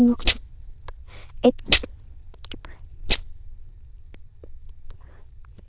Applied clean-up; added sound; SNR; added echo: neural diffusion model UNIVERSE++.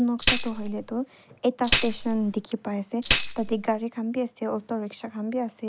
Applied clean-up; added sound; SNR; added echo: none; Tambourine; -1 dB; none.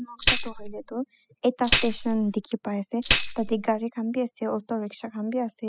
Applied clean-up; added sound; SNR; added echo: classical method spectral subtraction.